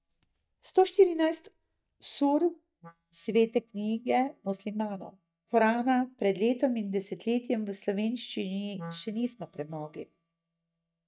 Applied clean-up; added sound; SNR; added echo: neural mask model DeepFilterNet 3.